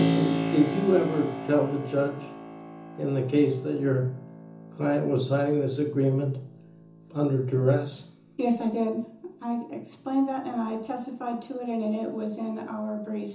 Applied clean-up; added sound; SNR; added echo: none; Keyboard (musical); 8 dB; reverberation time 0.7 s.